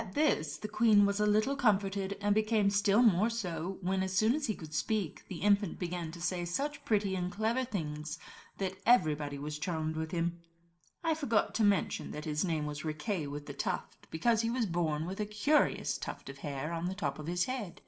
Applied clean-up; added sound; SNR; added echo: none; none; none; reverberation time 0.3 s.